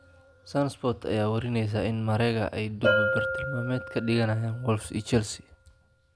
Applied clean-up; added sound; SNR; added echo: none; Bell; 5 dB; none.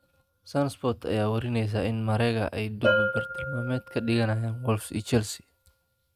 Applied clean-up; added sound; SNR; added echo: neural mask model RNNoise.